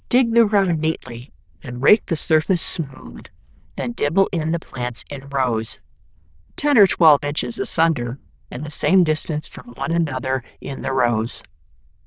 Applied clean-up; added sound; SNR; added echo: neural diffusion model UNIVERSE++.